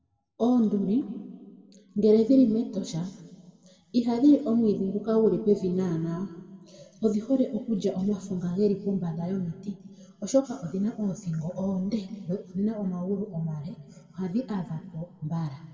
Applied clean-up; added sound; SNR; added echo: none; none; none; reverberation time 1.3 s.